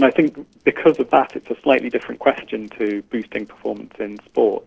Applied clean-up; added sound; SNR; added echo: neural separator model SepFormer DNS4.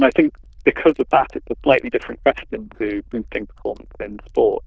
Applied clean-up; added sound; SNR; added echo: neural diffusion model UNIVERSE++.